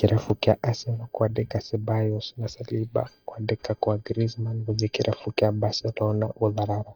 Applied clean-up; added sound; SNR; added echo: neural mask model DeepFilterNet 3.